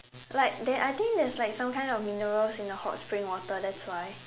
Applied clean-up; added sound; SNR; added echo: none; none; none; none.